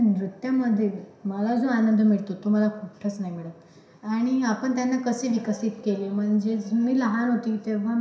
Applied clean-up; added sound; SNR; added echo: none; none; none; reverberation time 0.7 s.